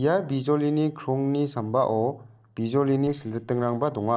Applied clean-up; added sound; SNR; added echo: neural separator model SepFormer DNS4.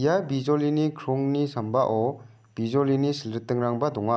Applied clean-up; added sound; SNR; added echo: none; none; none; none.